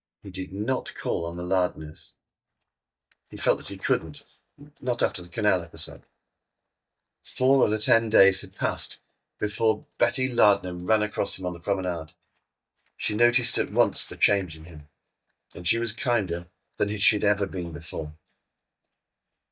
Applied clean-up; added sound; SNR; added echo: neural mask model DeepFilterNet 3.